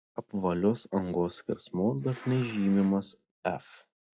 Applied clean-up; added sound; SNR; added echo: classical method log-MMSE.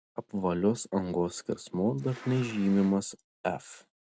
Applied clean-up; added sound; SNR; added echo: none; Insect; 17 dB; none.